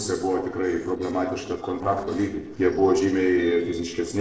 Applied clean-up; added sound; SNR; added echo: neural separator model SepFormer DNS4.